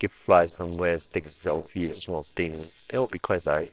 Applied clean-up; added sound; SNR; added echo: neural separator model SepFormer WHAMR!.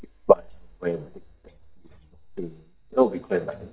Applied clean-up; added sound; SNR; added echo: neural mask model DeepFilterNet 3.